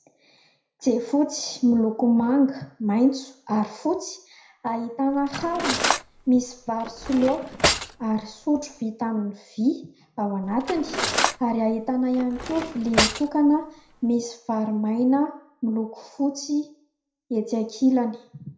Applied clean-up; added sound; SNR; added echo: none; Cutlery, silverware; 4 dB; reverberation time 0.5 s.